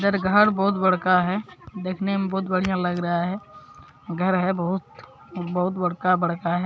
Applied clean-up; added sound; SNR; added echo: none; none; none; none.